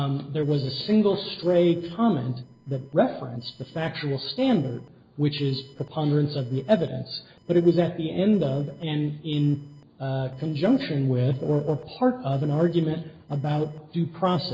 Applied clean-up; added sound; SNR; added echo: neural separator model SepFormer DNS4.